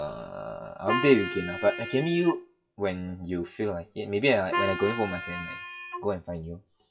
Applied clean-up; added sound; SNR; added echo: classical method WPE with log-MMSE.